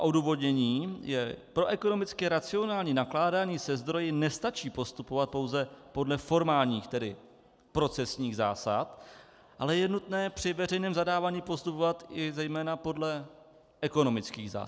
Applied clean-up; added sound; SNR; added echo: none; none; none; none.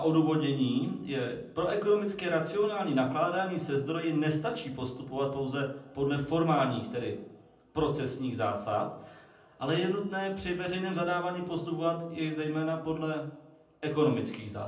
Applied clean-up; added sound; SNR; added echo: none; none; none; reverberation time 0.6 s.